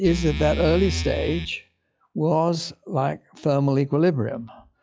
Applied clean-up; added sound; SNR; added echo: classical method log-MMSE.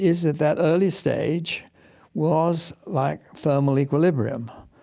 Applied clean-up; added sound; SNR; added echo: none; none; none; none.